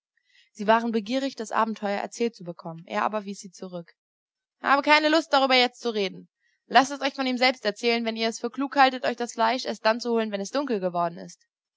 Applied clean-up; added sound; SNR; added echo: none; none; none; none.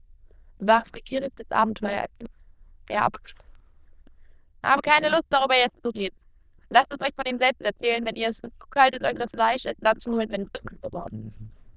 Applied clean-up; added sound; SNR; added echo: neural diffusion model UNIVERSE++.